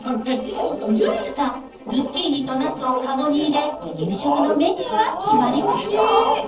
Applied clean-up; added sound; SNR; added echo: neural separator model SepFormer DNS4.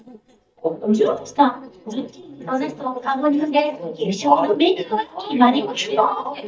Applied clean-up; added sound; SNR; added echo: neural mask model DeepFilterNet 3.